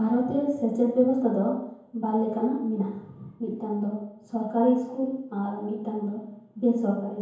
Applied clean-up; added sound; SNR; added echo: none; none; none; reverberation time 1.0 s.